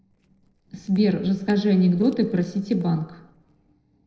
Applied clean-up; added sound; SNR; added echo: neural separator model SepFormer DNS4.